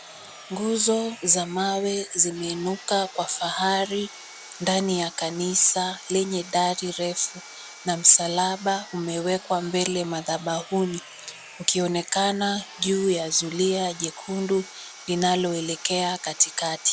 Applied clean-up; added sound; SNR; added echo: none; Sawing; 18 dB; none.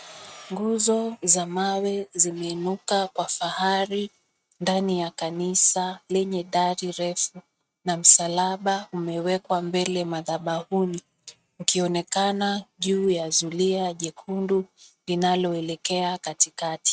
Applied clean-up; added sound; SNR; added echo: neural mask model RNNoise.